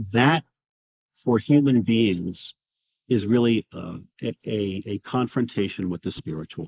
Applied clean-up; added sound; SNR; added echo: neural mask model Resemble Enhance denoiser.